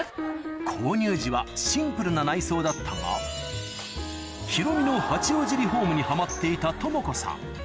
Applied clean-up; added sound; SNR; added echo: none; Tambourine; 20 dB; none.